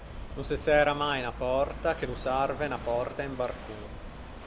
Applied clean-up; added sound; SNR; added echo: none; Walk, footsteps / Waves, surf / Wind; 10 dB; none.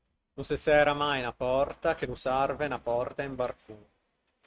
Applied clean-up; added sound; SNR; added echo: neural mask model RNNoise.